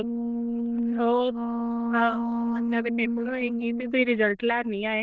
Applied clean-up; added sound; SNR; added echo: neural diffusion model UNIVERSE++.